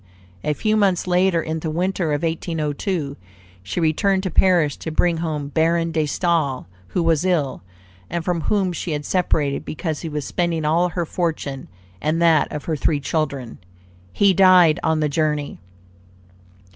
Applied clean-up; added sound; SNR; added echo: none; none; none; none.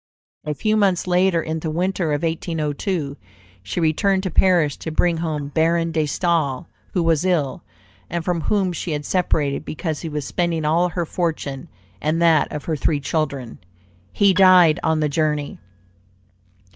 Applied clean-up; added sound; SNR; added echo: neural mask model DeepFilterNet 3.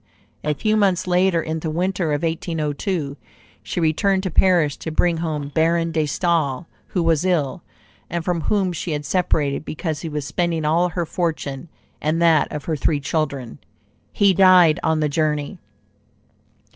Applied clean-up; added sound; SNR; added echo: neural separator model SepFormer DNS4.